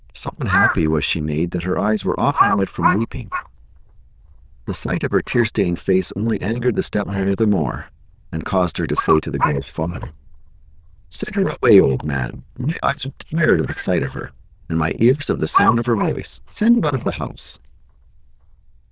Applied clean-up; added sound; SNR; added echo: neural diffusion model UNIVERSE++.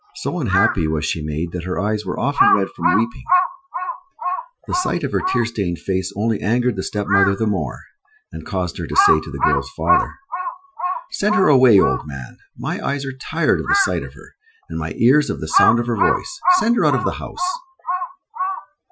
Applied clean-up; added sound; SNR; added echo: classical method Wiener filter.